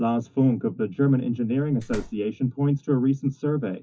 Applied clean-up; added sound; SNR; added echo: classical method WPE with log-MMSE.